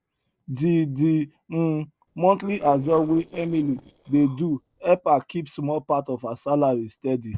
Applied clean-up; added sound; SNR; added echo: neural separator model SepFormer DNS4.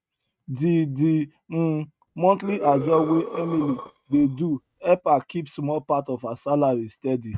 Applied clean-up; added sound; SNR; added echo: neural mask model RNNoise.